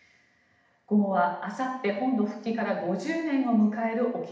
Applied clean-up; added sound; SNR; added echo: none; none; none; reverberation time 0.8 s.